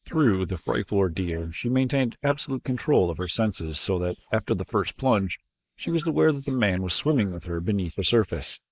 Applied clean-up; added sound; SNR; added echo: neural mask model Resemble Enhance denoiser.